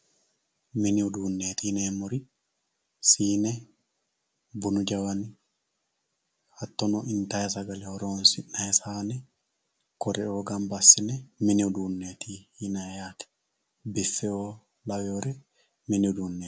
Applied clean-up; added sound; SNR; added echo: none; none; none; none.